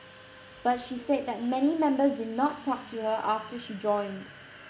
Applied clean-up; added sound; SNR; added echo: none; Domestic sounds, home sounds; 18 dB; none.